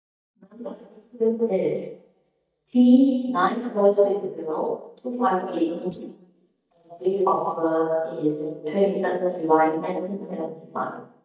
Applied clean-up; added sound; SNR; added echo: neural mask model DeepFilterNet 3.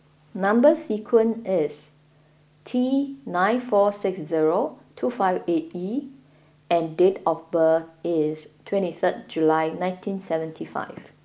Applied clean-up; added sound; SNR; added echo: none; none; none; none.